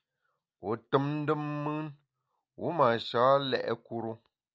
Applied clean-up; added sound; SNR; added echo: none; none; none; none.